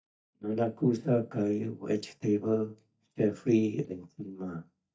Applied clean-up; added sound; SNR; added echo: neural mask model DeepFilterNet 3.